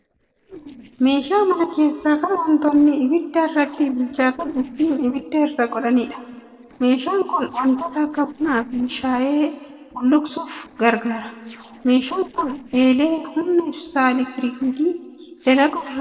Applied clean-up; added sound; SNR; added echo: neural separator model SepFormer DNS4.